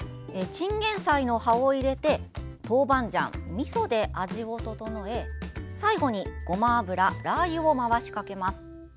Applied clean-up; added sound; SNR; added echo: none; none; none; none.